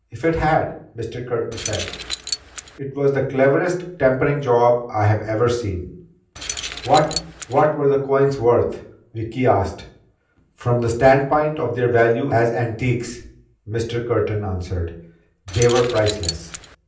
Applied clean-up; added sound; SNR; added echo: none; Keys jangling; 10 dB; reverberation time 0.6 s.